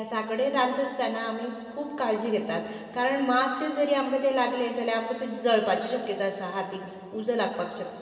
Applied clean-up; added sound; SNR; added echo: none; none; none; reverberation time 2.5 s.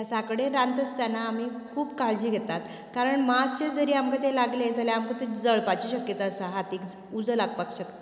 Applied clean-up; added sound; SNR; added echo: none; none; none; none.